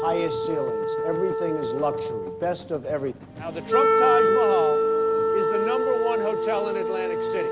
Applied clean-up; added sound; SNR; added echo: none; Wind instrument, woodwind instrument; -5 dB; none.